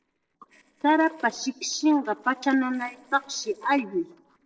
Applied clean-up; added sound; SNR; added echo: neural separator model SepFormer DNS4.